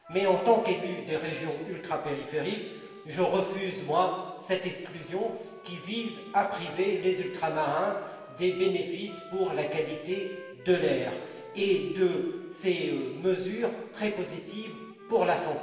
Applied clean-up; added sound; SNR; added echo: none; Wind instrument, woodwind instrument; 19 dB; reverberation time 1.4 s.